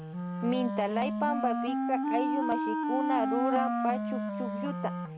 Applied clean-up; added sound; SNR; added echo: none; Wind instrument, woodwind instrument; -1 dB; none.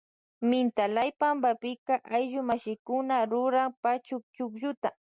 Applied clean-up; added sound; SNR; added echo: none; none; none; none.